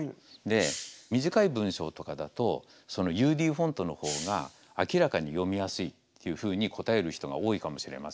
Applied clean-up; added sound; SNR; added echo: none; Hiss; 14 dB; none.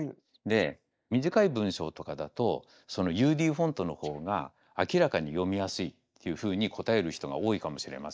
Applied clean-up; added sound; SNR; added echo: neural mask model DeepFilterNet 3.